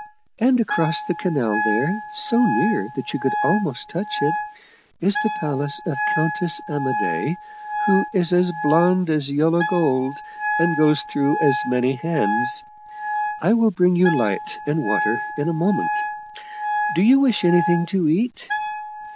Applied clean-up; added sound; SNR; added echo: none; Wind instrument, woodwind instrument; 5 dB; none.